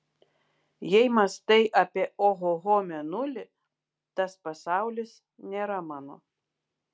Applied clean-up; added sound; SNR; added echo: none; none; none; none.